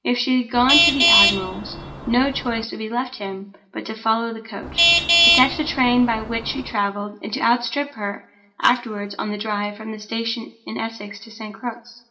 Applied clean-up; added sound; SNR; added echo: none; Traffic noise, roadway noise / Vehicle horn, car horn, honking; -4 dB; reverberation time 0.5 s.